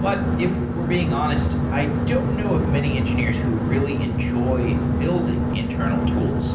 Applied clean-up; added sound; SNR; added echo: none; Boat, Water vehicle; -4 dB; reverberation time 0.6 s.